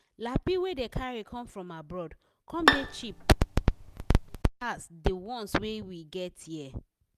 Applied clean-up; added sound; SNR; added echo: none; Bowed string instrument; 0 dB; none.